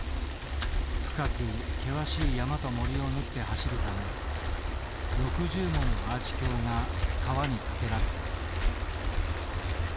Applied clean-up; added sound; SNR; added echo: none; Bicycle; -4 dB; none.